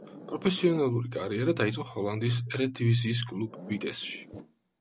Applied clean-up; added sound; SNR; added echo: none; Zipper (clothing); 20 dB; none.